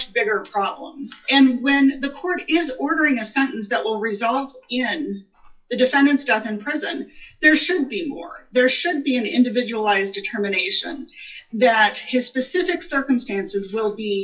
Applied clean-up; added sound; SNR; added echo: classical method WPE with log-MMSE.